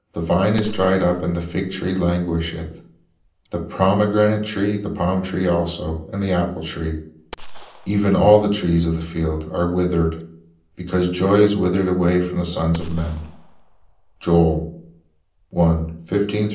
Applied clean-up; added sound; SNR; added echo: none; Gunshot, gunfire; 19 dB; reverberation time 0.6 s.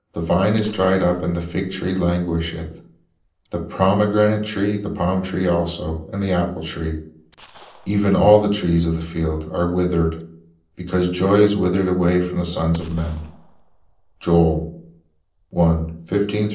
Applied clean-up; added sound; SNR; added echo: neural separator model SepFormer DNS4.